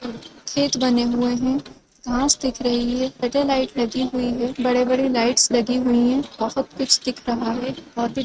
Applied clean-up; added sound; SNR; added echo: neural mask model RNNoise.